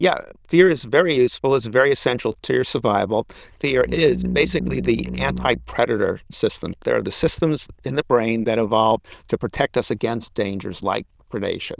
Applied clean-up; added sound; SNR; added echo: neural diffusion model UNIVERSE++.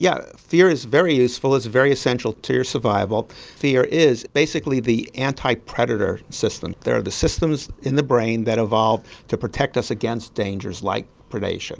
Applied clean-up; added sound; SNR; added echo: none; none; none; none.